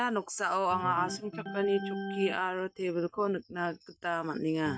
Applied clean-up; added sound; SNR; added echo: neural mask model RNNoise.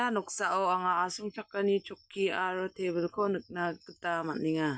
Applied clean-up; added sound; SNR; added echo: none; none; none; none.